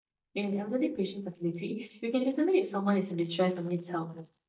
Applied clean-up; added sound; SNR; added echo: neural mask model DeepFilterNet 3.